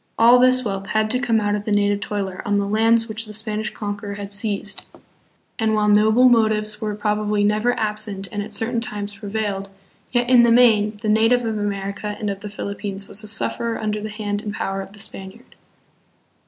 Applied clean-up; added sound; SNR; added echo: none; none; none; none.